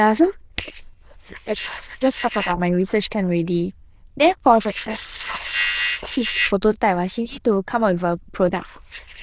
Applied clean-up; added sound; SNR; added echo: neural diffusion model UNIVERSE++.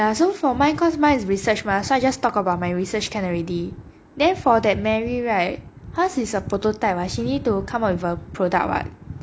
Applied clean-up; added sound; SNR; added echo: none; none; none; none.